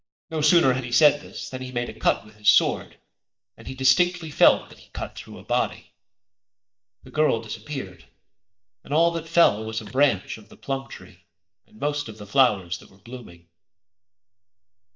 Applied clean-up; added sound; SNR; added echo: neural mask model DeepFilterNet 3.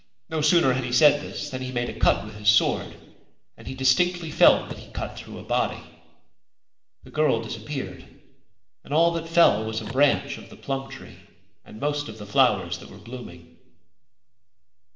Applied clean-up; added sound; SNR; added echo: none; Car; 17 dB; reverberation time 0.9 s.